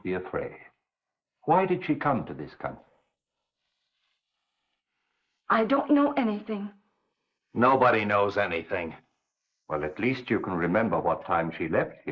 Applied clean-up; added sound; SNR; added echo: neural mask model Resemble Enhance denoiser.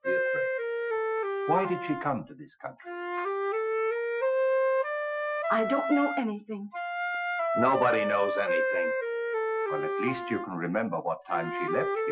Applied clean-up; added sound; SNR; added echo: classical method Wiener filter.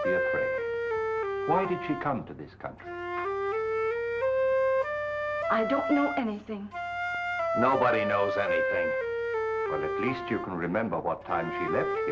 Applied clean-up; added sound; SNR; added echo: none; Wind instrument, woodwind instrument; -2 dB; none.